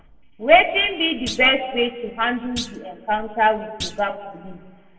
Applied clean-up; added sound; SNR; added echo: none; Thump, thud; 16 dB; reverberation time 0.9 s.